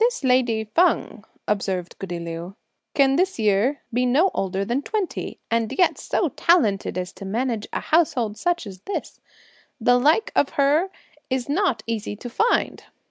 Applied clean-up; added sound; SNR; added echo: none; none; none; none.